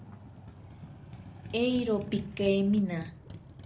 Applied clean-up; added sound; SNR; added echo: none; Motorcycle; 13 dB; none.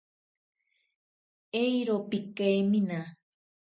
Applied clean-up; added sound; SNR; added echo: none; none; none; none.